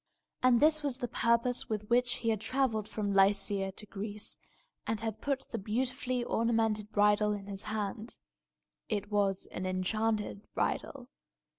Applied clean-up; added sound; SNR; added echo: none; none; none; none.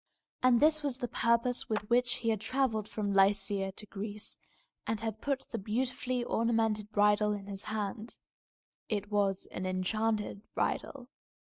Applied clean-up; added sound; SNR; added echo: neural mask model RNNoise.